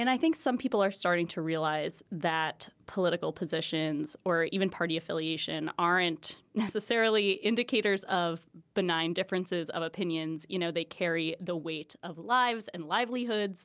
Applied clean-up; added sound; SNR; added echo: none; none; none; none.